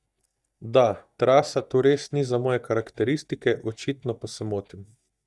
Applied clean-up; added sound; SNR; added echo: neural mask model DeepFilterNet 3.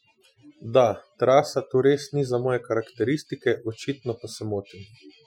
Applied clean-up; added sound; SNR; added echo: classical method Wiener filter.